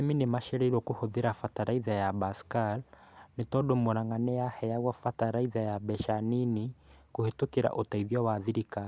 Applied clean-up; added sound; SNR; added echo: none; none; none; none.